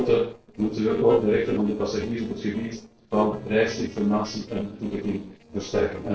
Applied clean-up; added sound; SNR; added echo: neural separator model SepFormer DNS4.